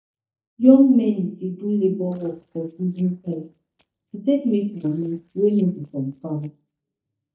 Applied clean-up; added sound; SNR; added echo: neural mask model DeepFilterNet 3.